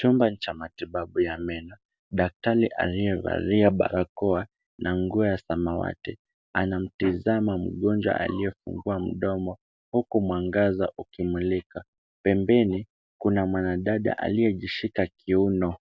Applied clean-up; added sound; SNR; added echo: none; none; none; none.